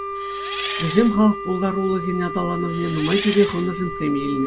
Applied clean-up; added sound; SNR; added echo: none; Wind instrument, woodwind instrument + Engine; 8 dB; none.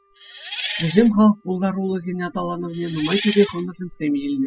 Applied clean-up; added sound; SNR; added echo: classical method spectral subtraction.